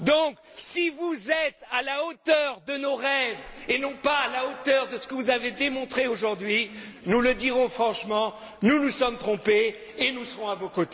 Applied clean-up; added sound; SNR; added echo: none; none; none; none.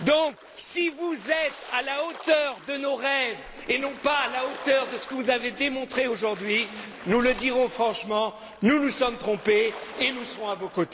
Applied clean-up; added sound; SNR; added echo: none; Splash, splatter; 18 dB; none.